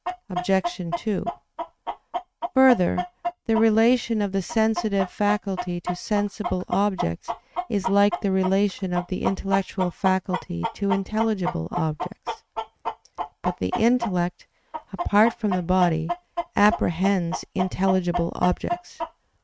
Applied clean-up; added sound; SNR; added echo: neural mask model RNNoise.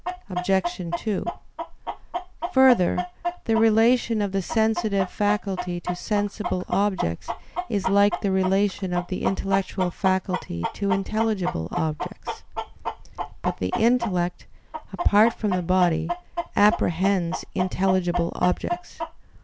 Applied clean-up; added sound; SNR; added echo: none; Chicken, rooster; 8 dB; none.